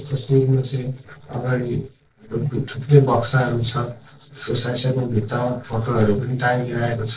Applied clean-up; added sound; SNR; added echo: neural separator model SepFormer DNS4.